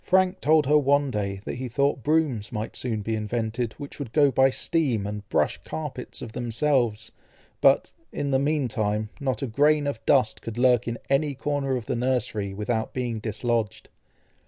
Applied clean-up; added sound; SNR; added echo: none; none; none; none.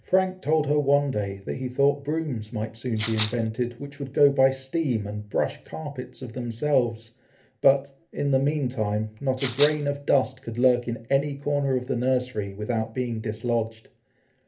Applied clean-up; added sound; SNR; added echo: none; Rattle (instrument); -1 dB; reverberation time 0.3 s.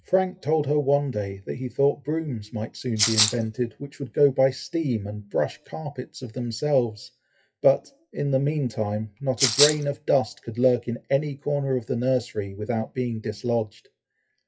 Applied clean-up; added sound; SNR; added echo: classical method WPE with log-MMSE.